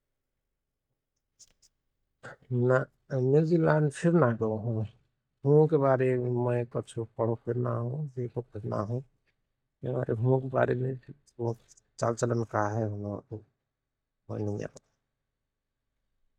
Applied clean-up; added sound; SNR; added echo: neural mask model DeepFilterNet 3.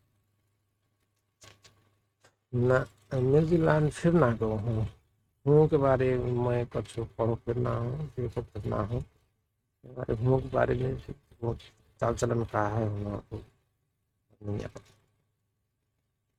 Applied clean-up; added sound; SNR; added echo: neural mask model RNNoise.